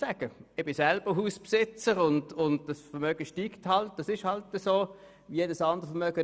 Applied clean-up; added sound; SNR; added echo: none; none; none; none.